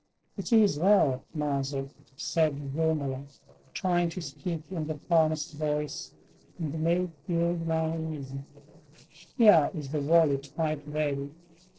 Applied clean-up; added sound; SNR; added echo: neural separator model SepFormer DNS4.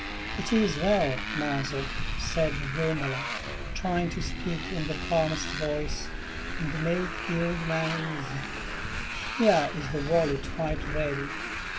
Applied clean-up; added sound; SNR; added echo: none; Motorcycle; 4 dB; reverberation time 0.1 s.